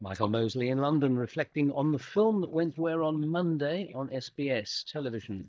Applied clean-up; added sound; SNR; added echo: neural mask model DeepFilterNet 3.